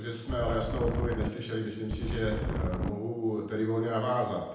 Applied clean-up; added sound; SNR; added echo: none; Wind; 0 dB; reverberation time 0.9 s.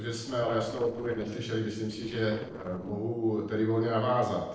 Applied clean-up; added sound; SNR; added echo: neural separator model SepFormer DNS4.